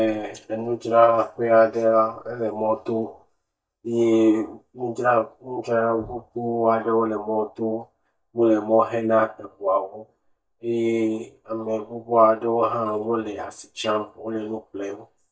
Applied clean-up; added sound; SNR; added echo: neural mask model DeepFilterNet 3.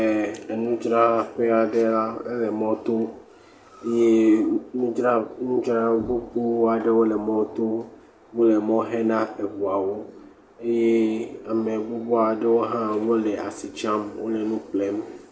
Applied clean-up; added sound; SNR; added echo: none; none; none; none.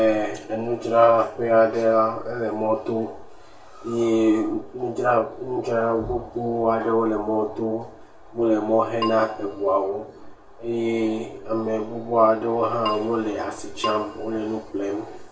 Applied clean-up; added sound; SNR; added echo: none; Keyboard (musical); 11 dB; reverberation time 0.2 s.